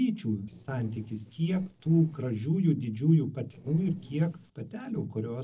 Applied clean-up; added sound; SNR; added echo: neural separator model SepFormer DNS4.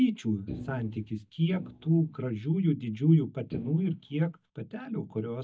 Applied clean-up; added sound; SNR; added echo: neural mask model DeepFilterNet 3.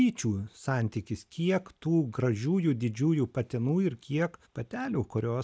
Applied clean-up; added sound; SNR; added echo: none; none; none; none.